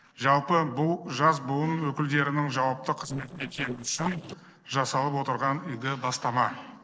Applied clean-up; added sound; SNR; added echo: neural separator model SepFormer DNS4.